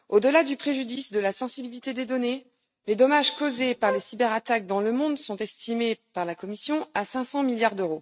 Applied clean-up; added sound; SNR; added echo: neural mask model RNNoise.